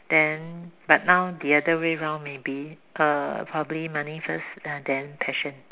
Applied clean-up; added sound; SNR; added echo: none; none; none; none.